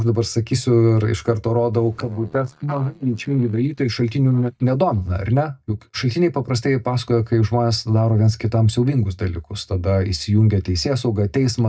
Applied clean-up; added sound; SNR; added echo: neural mask model DeepFilterNet 3.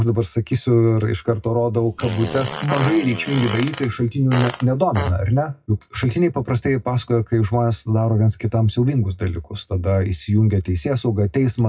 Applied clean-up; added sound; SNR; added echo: classical method WPE with log-MMSE.